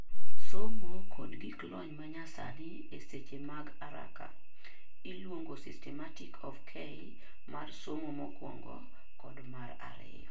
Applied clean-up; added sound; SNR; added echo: none; none; none; reverberation time 0.3 s.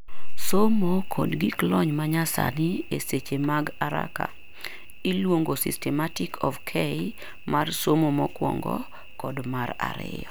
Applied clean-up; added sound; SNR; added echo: none; none; none; none.